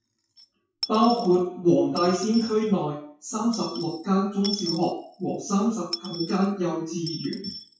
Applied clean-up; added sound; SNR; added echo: classical method WPE with log-MMSE.